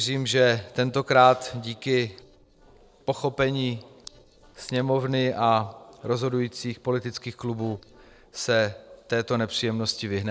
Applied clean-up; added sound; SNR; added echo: neural separator model SepFormer DNS4.